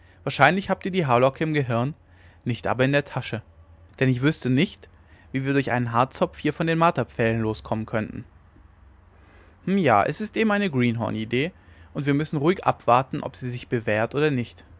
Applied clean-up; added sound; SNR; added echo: none; none; none; none.